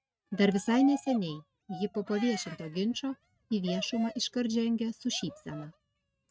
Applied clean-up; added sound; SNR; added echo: neural mask model RNNoise.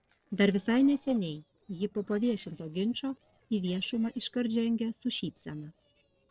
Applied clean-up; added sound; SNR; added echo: neural separator model SepFormer DNS4.